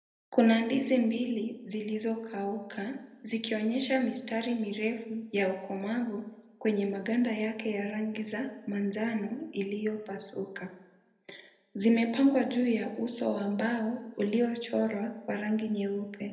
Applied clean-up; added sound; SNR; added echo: none; none; none; reverberation time 0.7 s.